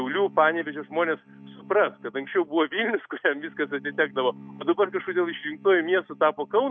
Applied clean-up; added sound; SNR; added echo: neural mask model RNNoise.